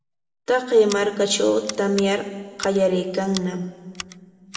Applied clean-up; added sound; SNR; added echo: none; Scissors; 17 dB; reverberation time 1.7 s.